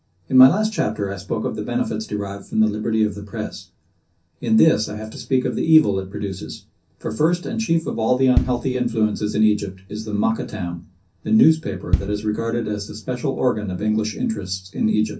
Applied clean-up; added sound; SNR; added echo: none; Bass drum; 3 dB; reverberation time 0.3 s.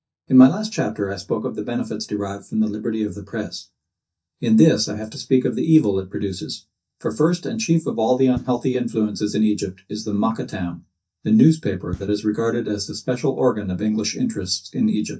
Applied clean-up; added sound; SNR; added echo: neural mask model DeepFilterNet 3.